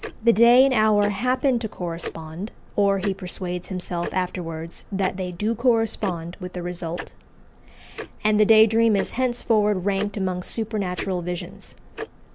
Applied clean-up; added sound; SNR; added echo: none; Tick-tock; 16 dB; none.